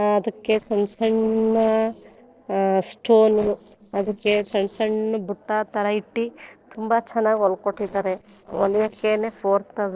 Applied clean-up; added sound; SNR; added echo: neural separator model SepFormer DNS4.